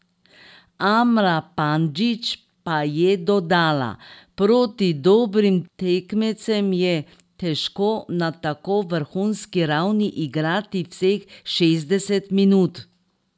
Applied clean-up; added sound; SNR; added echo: none; none; none; none.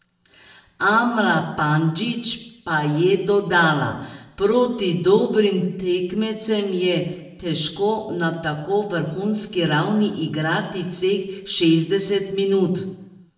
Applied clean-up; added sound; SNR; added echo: none; none; none; reverberation time 0.8 s.